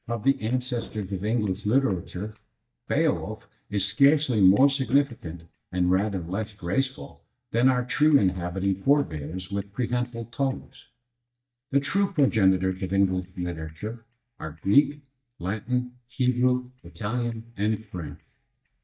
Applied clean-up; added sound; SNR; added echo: neural mask model DeepFilterNet 3.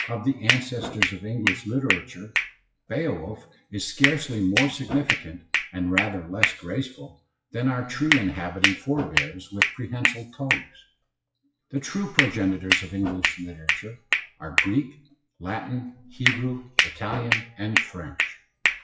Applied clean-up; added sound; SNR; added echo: classical method WPE with log-MMSE.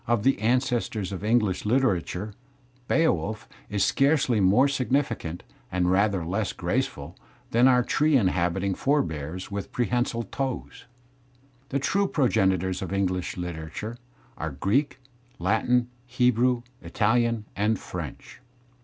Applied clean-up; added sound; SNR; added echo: none; none; none; none.